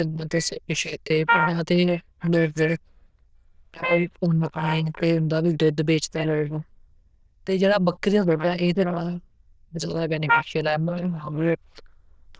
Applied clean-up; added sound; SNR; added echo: neural diffusion model UNIVERSE++.